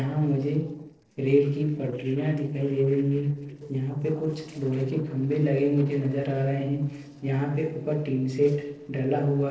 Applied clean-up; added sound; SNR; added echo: neural separator model SepFormer DNS4.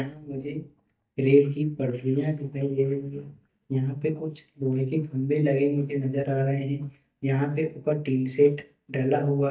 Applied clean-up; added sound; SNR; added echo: neural mask model DeepFilterNet 3.